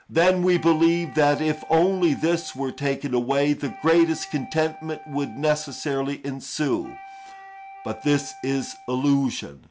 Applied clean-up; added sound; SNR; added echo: none; Wind instrument, woodwind instrument; 20 dB; none.